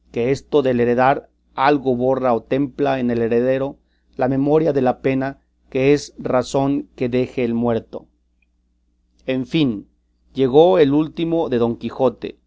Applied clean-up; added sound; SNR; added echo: none; none; none; none.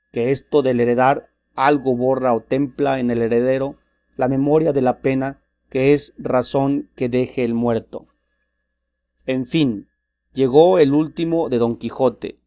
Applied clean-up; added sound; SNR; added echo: neural mask model DeepFilterNet 3.